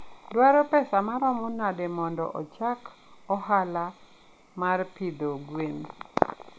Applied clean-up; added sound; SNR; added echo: none; none; none; none.